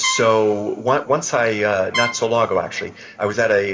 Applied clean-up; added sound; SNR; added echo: none; Trumpet; 8 dB; reverberation time 1.7 s.